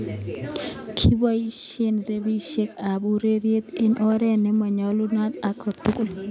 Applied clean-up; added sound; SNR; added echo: none; none; none; none.